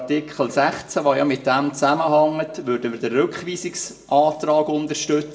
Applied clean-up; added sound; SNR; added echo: none; none; none; reverberation time 0.6 s.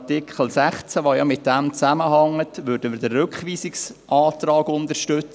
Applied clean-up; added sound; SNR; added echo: none; none; none; none.